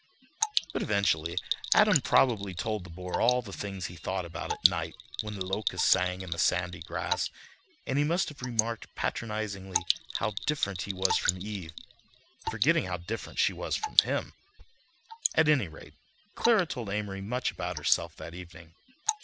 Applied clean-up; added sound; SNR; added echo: none; Bell + Drip / Water; 4 dB; none.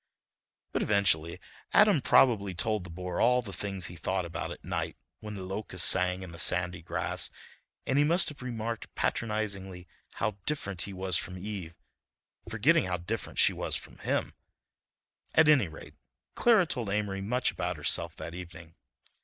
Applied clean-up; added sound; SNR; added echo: none; none; none; none.